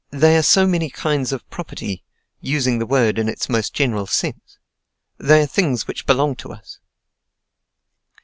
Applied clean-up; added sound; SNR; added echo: none; none; none; none.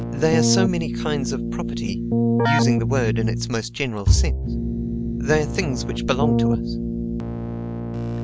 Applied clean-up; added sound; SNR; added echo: none; Keyboard (musical) + Bowed string instrument; -4 dB; none.